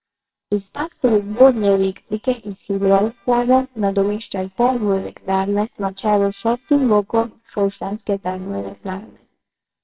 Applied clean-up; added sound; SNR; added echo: neural separator model SepFormer WHAMR!.